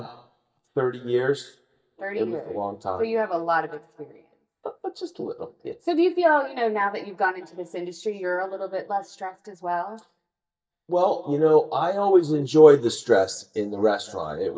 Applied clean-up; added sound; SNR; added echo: neural mask model DeepFilterNet 3.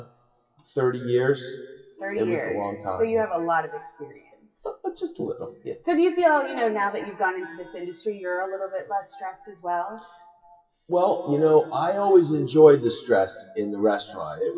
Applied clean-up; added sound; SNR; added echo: classical method WPE with log-MMSE.